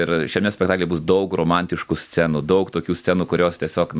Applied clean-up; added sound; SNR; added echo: none; none; none; none.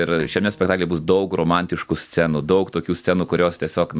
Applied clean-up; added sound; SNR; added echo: neural separator model SepFormer DNS4.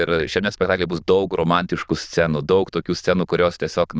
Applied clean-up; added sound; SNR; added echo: neural diffusion model UNIVERSE++.